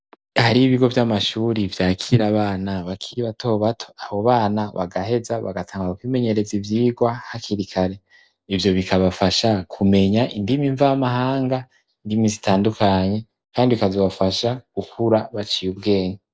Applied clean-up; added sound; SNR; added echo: none; none; none; none.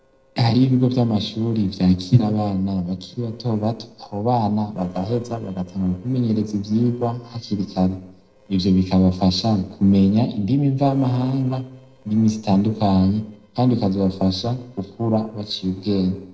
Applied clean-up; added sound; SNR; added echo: neural separator model SepFormer DNS4.